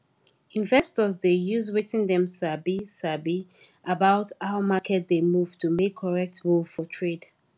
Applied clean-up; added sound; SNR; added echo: none; none; none; none.